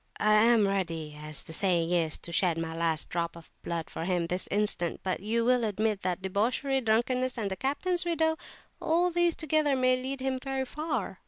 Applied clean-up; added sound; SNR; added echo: none; none; none; none.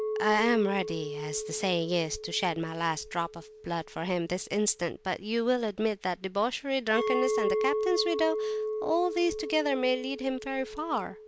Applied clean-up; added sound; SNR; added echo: none; Chink, clink; 5 dB; none.